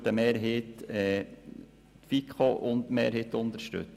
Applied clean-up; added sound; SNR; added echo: none; none; none; none.